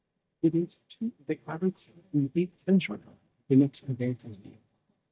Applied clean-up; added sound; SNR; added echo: neural mask model DeepFilterNet 3.